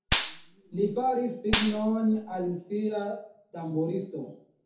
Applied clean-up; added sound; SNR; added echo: none; Gunshot, gunfire; -3 dB; reverberation time 0.5 s.